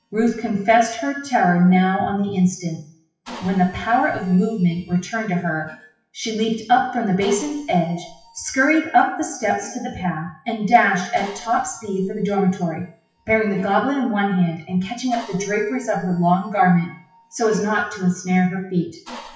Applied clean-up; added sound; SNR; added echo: classical method WPE with log-MMSE.